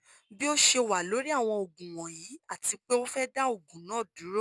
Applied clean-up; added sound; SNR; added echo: none; none; none; none.